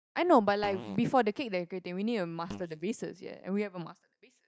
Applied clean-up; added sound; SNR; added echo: neural mask model DeepFilterNet 3.